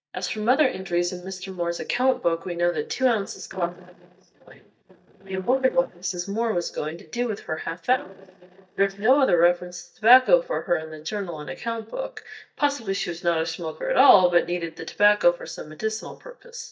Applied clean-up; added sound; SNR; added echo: neural mask model DeepFilterNet 3.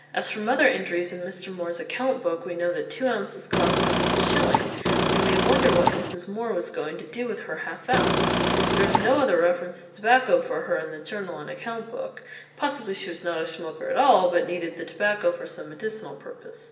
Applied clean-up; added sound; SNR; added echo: none; Engine / Car; -4 dB; reverberation time 1.1 s.